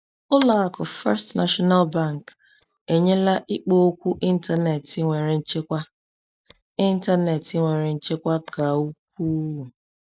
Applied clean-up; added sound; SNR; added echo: neural mask model DeepFilterNet 3.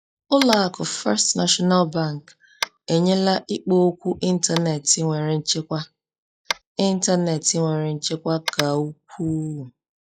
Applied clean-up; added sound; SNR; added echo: classical method log-MMSE.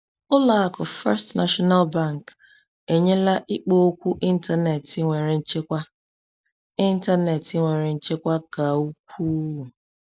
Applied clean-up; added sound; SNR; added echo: none; none; none; none.